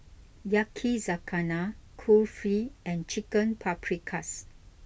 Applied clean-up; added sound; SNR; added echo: none; none; none; none.